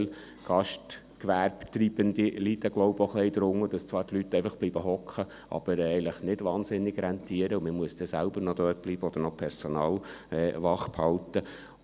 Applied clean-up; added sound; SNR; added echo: none; none; none; none.